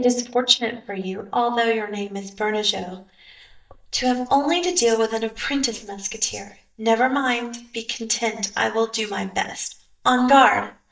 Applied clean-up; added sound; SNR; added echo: neural mask model DeepFilterNet 3.